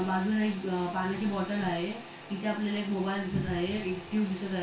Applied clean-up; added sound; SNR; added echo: none; Frying (food); 20 dB; reverberation time 0.2 s.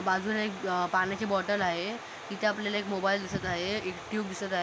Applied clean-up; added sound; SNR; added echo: none; none; none; none.